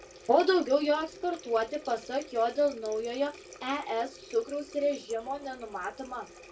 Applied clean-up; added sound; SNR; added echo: none; Water tap, faucet; 19 dB; reverberation time 0.2 s.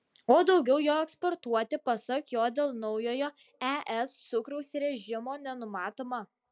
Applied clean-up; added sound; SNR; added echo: none; none; none; none.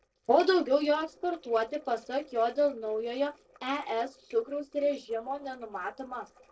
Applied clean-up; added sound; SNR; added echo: neural separator model SepFormer DNS4.